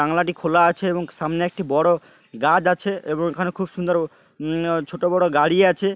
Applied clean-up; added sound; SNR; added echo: none; none; none; none.